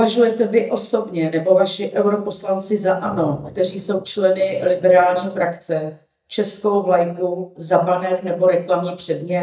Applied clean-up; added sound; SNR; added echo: neural mask model DeepFilterNet 3.